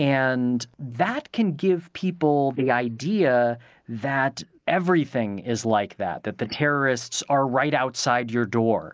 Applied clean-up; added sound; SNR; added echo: neural mask model Resemble Enhance denoiser.